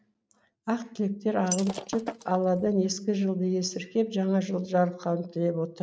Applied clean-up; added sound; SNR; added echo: neural mask model RNNoise.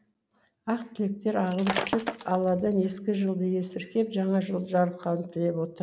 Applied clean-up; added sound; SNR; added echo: none; Shatter; 5 dB; none.